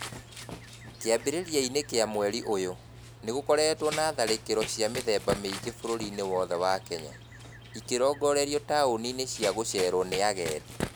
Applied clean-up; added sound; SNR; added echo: none; Run; 12 dB; none.